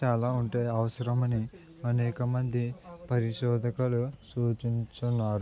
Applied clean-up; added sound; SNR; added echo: none; none; none; none.